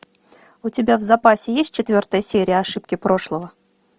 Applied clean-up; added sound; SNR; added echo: none; none; none; none.